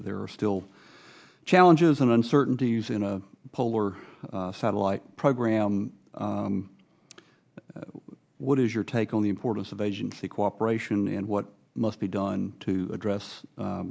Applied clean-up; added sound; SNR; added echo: none; none; none; none.